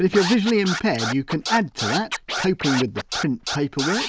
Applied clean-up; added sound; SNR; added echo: neural mask model Resemble Enhance denoiser.